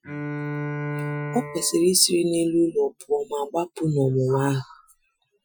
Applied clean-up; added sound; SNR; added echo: classical method Wiener filter.